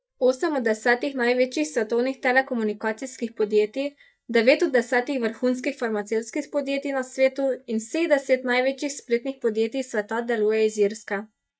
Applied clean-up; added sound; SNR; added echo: neural mask model DeepFilterNet 3.